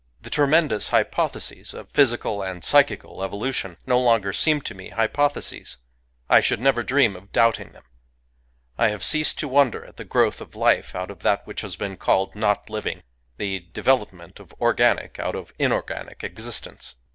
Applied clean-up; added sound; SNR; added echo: none; none; none; none.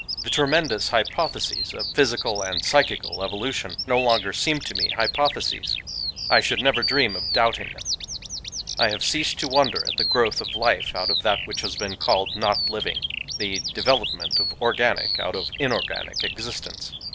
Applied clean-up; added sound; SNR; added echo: none; Bird vocalization, bird call, bird song; 4 dB; none.